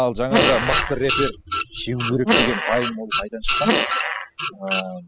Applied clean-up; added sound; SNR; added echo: classical method spectral subtraction.